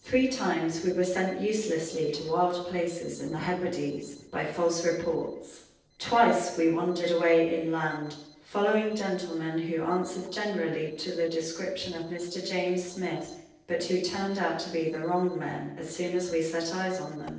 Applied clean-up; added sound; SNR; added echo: neural separator model SepFormer DNS4.